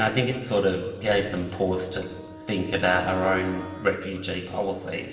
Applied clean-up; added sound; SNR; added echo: none; Wind instrument, woodwind instrument; 18 dB; reverberation time 1.4 s.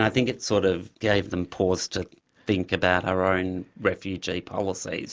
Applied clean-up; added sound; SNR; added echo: none; none; none; none.